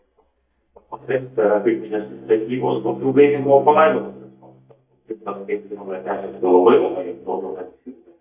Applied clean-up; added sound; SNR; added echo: neural mask model DeepFilterNet 3.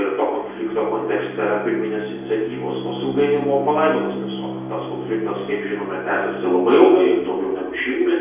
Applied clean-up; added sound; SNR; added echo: none; Bowed string instrument; 13 dB; reverberation time 0.6 s.